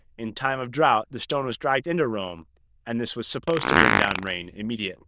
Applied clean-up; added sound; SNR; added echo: neural diffusion model UNIVERSE++.